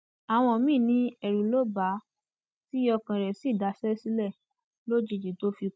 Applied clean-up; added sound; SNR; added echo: none; none; none; none.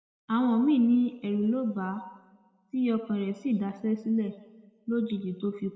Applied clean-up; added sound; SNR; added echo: none; none; none; reverberation time 1.2 s.